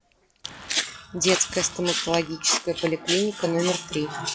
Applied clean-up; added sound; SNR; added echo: classical method log-MMSE.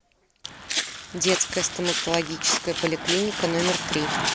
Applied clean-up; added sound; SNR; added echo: none; Walk, footsteps; 1 dB; none.